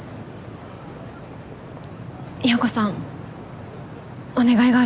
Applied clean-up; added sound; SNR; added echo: none; none; none; none.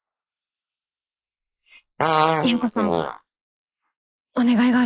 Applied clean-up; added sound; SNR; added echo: neural mask model Resemble Enhance denoiser.